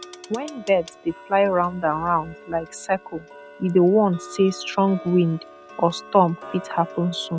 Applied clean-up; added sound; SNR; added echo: none; Tick-tock; 19 dB; none.